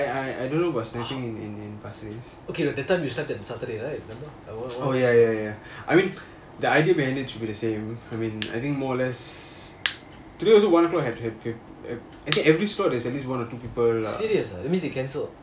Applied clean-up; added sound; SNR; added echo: none; none; none; none.